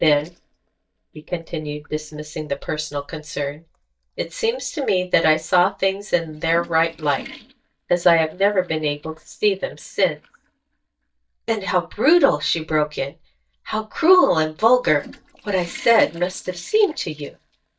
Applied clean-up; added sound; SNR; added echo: neural mask model DeepFilterNet 3.